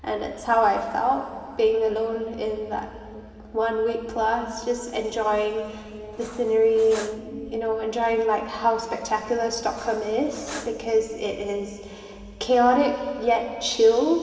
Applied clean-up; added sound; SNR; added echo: none; Cutlery, silverware; 18 dB; reverberation time 2.7 s.